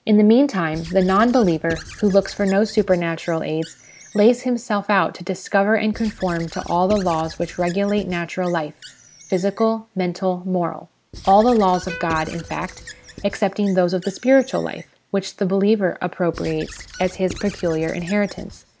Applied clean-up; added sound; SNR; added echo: none; Squeak / Writing + Plucked string instrument; 19 dB; none.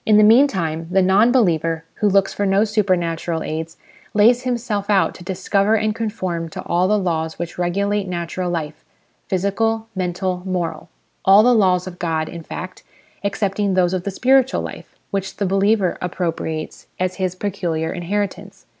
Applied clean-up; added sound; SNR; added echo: none; none; none; none.